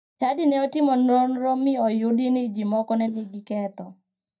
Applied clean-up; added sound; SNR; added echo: neural mask model DeepFilterNet 3.